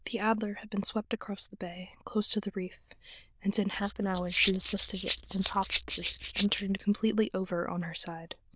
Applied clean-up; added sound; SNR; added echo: neural diffusion model UNIVERSE++.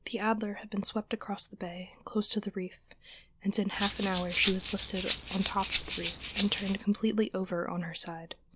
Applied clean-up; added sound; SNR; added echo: none; Rattle (instrument); -2 dB; none.